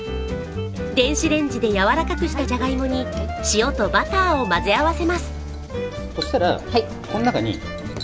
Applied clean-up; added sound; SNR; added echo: none; none; none; none.